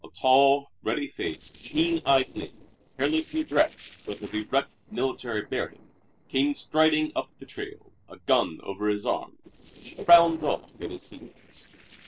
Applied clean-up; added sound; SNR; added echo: neural separator model SepFormer DNS4.